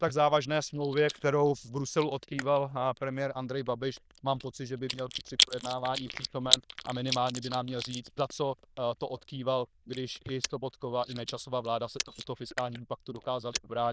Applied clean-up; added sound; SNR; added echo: neural diffusion model UNIVERSE++.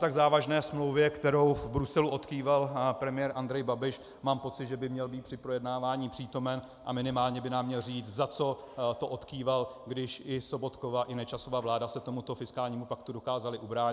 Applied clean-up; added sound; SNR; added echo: none; none; none; none.